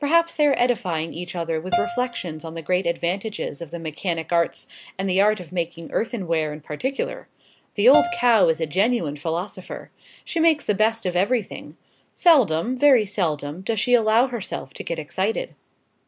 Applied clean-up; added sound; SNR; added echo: none; Piano; 10 dB; none.